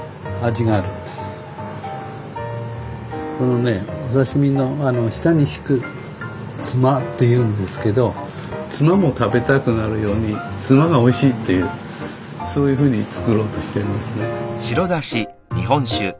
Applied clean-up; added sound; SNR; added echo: none; none; none; none.